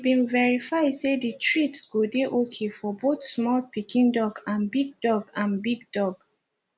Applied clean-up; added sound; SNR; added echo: none; none; none; none.